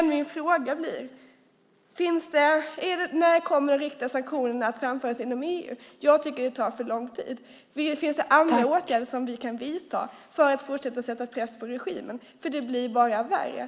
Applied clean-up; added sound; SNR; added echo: none; none; none; none.